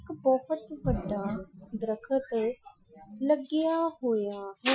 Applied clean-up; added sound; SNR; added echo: classical method Wiener filter.